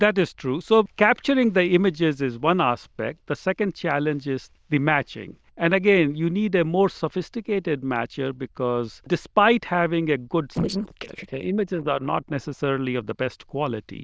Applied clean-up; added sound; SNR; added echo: neural diffusion model UNIVERSE++.